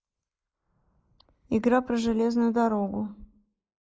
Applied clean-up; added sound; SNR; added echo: neural mask model Resemble Enhance denoiser.